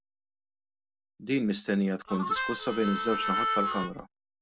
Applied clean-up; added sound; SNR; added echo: none; Harmonica; 0 dB; none.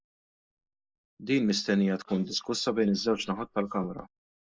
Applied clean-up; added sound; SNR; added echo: neural mask model Resemble Enhance denoiser.